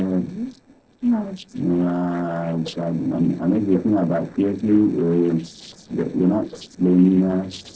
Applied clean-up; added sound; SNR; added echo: neural separator model SepFormer DNS4.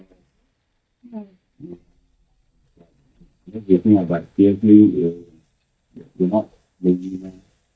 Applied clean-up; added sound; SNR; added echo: neural mask model DeepFilterNet 3.